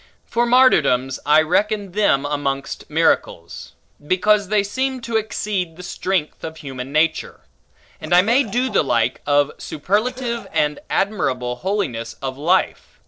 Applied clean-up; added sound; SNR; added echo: neural separator model SepFormer DNS4.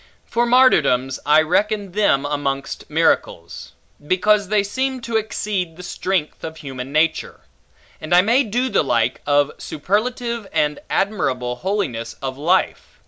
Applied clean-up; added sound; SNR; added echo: none; none; none; none.